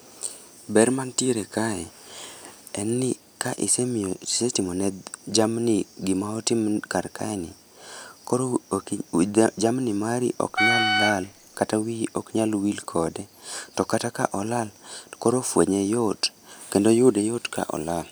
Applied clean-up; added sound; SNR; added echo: none; Wind instrument, woodwind instrument; -1 dB; none.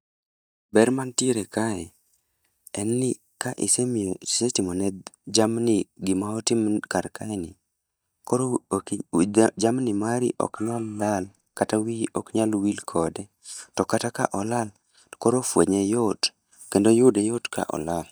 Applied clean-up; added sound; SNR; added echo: neural mask model DeepFilterNet 3.